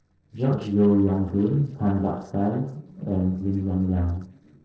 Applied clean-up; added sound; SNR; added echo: neural separator model SepFormer DNS4.